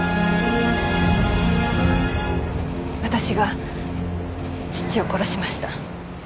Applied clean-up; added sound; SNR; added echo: none; Strum; 13 dB; none.